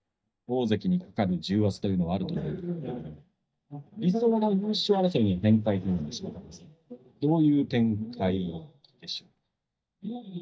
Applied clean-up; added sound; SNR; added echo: neural mask model DeepFilterNet 3.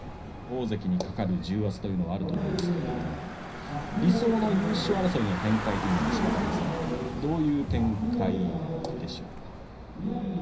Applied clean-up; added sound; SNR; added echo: none; Engine / Car; 10 dB; reverberation time 0.5 s.